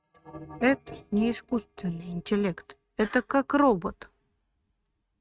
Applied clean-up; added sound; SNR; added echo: neural mask model RNNoise.